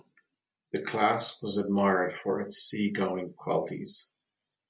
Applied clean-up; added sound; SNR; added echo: none; none; none; none.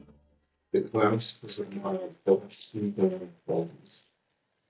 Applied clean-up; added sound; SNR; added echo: neural mask model DeepFilterNet 3.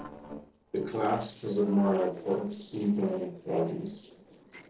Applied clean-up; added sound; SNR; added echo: neural separator model SepFormer DNS4.